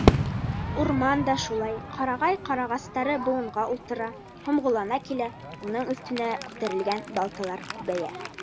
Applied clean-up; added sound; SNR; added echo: none; Crowd / Fireworks; 3 dB; none.